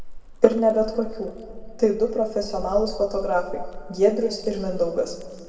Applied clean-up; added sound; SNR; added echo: none; Crackle; 11 dB; reverberation time 2.0 s.